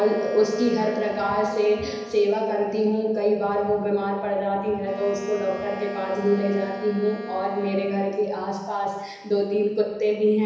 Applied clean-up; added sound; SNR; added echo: none; Wind instrument, woodwind instrument; 17 dB; reverberation time 1.0 s.